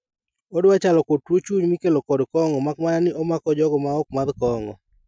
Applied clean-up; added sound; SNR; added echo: none; none; none; none.